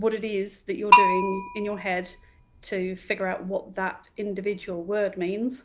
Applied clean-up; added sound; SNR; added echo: none; Bell; -4 dB; none.